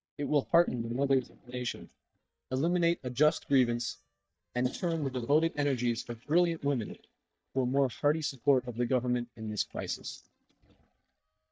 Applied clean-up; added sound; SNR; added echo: neural mask model DeepFilterNet 3.